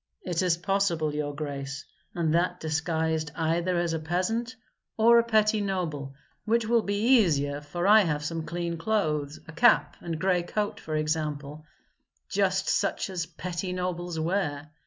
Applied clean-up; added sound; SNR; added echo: none; none; none; none.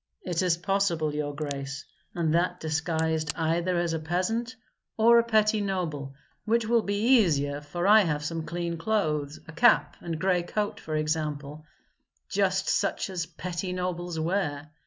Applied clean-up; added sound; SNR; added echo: none; Crack; 18 dB; none.